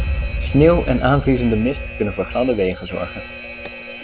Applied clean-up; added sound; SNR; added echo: none; Alarm; 7 dB; none.